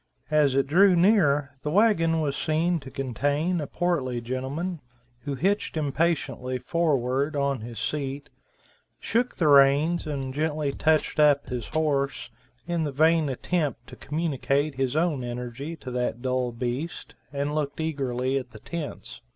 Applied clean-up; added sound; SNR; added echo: none; Drum kit; 15 dB; none.